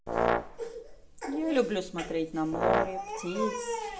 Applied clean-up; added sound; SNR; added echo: none; Brass instrument; -1 dB; reverberation time 0.5 s.